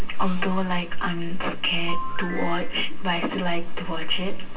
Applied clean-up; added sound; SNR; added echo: none; Ringtone / Chime; 16 dB; reverberation time 0.1 s.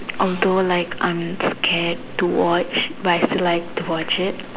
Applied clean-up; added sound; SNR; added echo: none; none; none; none.